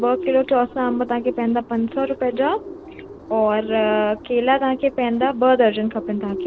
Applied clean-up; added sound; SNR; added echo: none; Bird; 12 dB; none.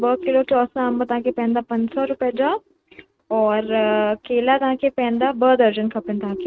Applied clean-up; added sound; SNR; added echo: neural mask model RNNoise.